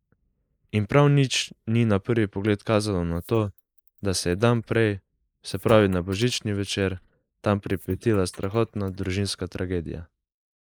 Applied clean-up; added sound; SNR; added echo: neural mask model Resemble Enhance denoiser.